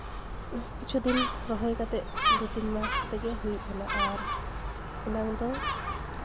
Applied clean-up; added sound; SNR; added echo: none; Gull, seagull; -1 dB; none.